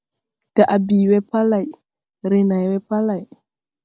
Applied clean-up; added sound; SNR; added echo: none; none; none; none.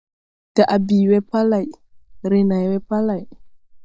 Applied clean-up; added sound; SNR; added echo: neural mask model DeepFilterNet 3.